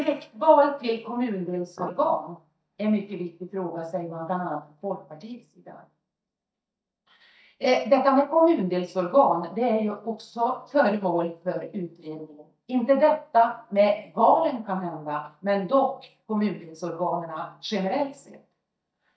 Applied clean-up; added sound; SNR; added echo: neural mask model DeepFilterNet 3.